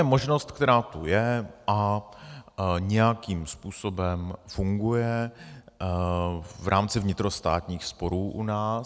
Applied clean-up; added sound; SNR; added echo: none; none; none; none.